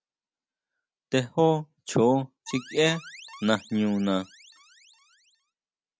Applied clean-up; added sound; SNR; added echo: none; Alarm; 20 dB; none.